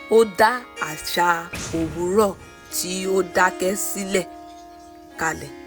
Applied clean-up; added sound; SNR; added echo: none; Harp + Boom; 14 dB; none.